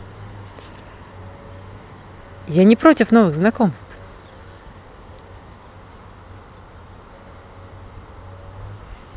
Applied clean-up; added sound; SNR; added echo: none; none; none; none.